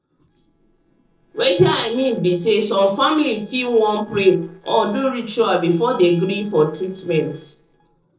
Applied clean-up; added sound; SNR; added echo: neural separator model SepFormer DNS4.